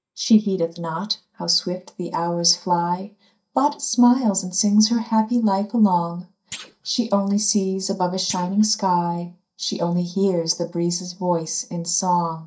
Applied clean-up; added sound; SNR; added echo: neural mask model DeepFilterNet 3.